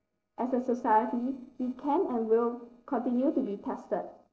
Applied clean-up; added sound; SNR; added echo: neural separator model SepFormer DNS4.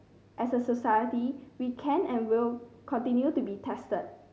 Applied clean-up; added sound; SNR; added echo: none; none; none; none.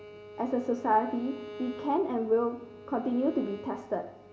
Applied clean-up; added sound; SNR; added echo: none; Bowed string instrument; 15 dB; reverberation time 2.0 s.